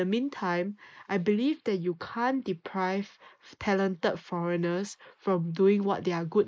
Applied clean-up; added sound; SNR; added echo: neural mask model Resemble Enhance denoiser.